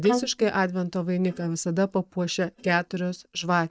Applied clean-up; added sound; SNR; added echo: neural mask model DeepFilterNet 3.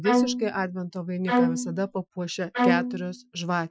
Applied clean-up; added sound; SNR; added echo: classical method Wiener filter.